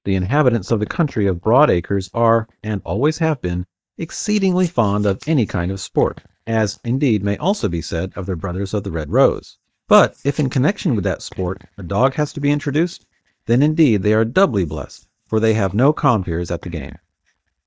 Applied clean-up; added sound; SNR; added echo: neural mask model DeepFilterNet 3.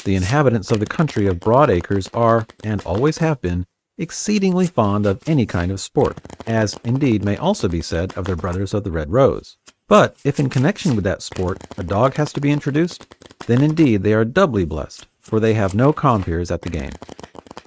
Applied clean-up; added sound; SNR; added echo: neural mask model RNNoise.